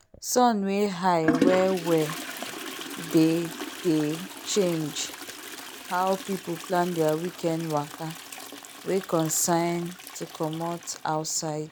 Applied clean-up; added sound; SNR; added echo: none; Toilet flush; 9 dB; none.